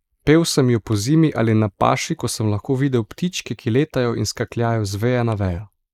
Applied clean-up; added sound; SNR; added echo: neural mask model Resemble Enhance denoiser.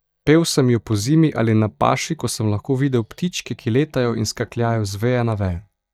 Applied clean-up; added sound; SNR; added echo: neural mask model DeepFilterNet 3.